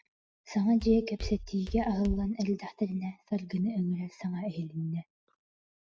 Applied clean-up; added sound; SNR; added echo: neural mask model RNNoise.